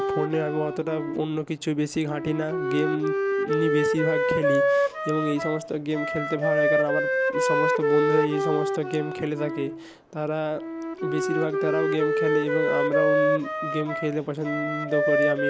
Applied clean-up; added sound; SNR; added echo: none; Wind instrument, woodwind instrument; -3 dB; none.